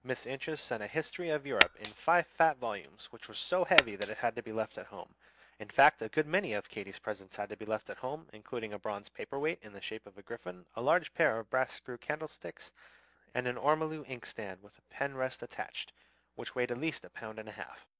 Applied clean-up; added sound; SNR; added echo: none; Glass; -3 dB; none.